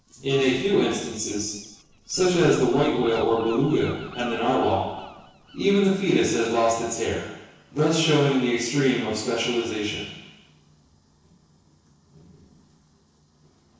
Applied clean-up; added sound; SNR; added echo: neural separator model SepFormer DNS4.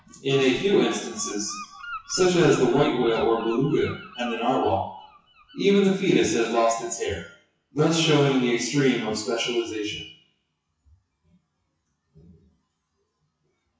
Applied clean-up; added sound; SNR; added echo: classical method WPE with log-MMSE.